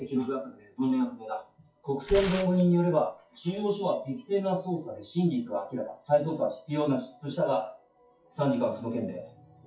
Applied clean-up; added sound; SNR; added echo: classical method WPE with log-MMSE.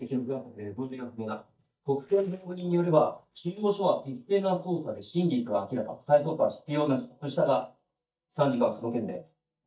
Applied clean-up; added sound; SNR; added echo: neural mask model DeepFilterNet 3.